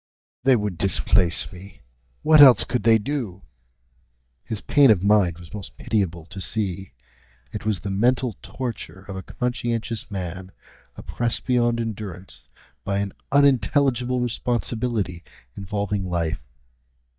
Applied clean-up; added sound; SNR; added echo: neural mask model DeepFilterNet 3.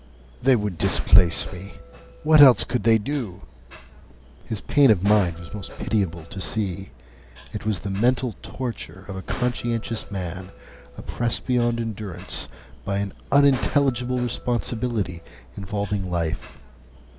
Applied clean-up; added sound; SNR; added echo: none; Dishes, pots, and pans; 20 dB; none.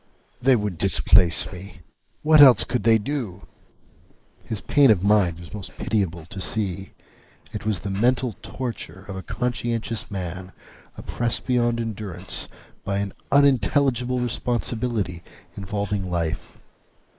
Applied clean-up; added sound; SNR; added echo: neural mask model Resemble Enhance denoiser.